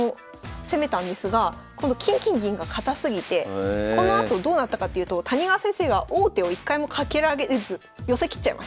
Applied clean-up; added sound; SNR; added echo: none; none; none; none.